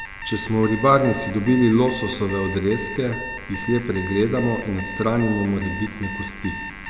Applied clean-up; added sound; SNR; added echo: none; Alarm; 11 dB; none.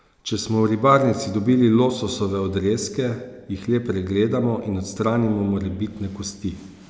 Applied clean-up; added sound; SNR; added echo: none; none; none; none.